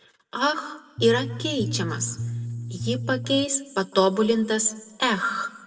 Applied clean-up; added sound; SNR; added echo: none; Bass guitar; 6 dB; reverberation time 1.3 s.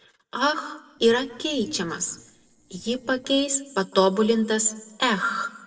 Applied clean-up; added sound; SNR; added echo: neural separator model SepFormer DNS4.